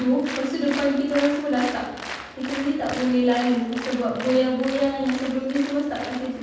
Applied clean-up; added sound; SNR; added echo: none; Applause; 12 dB; reverberation time 1.2 s.